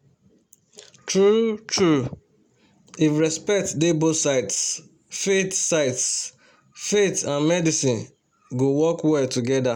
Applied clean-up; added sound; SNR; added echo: none; none; none; none.